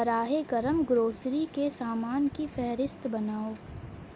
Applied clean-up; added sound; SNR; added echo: none; none; none; none.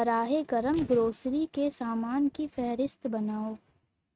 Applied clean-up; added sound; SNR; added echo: neural mask model RNNoise.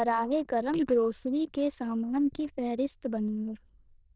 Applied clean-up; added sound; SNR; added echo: neural diffusion model UNIVERSE++.